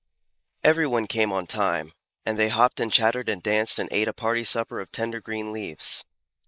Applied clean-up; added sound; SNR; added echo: neural mask model Resemble Enhance denoiser.